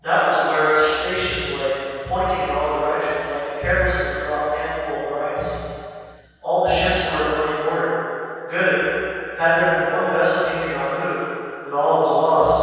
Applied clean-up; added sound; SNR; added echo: none; none; none; reverberation time 2.2 s.